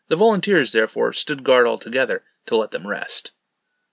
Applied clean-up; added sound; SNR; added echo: none; none; none; none.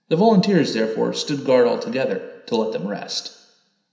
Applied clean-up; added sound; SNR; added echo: none; none; none; reverberation time 0.9 s.